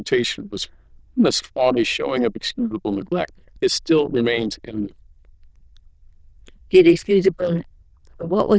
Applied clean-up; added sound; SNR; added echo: neural diffusion model UNIVERSE++.